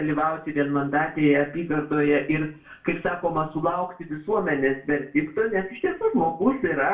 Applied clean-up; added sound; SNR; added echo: none; none; none; reverberation time 0.3 s.